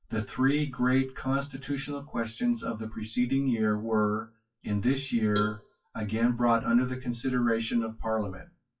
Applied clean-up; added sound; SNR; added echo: classical method WPE with log-MMSE.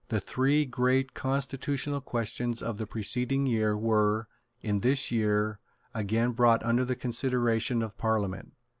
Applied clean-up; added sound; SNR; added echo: none; none; none; none.